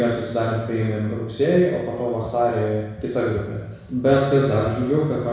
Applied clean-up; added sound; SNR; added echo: none; none; none; reverberation time 1.1 s.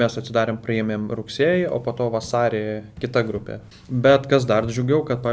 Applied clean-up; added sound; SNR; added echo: none; none; none; none.